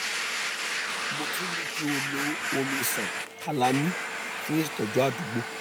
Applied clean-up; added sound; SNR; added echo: none; Domestic sounds, home sounds; 1 dB; none.